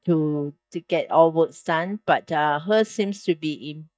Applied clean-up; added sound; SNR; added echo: neural mask model DeepFilterNet 3.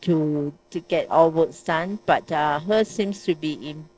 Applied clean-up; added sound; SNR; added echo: neural separator model SepFormer DNS4.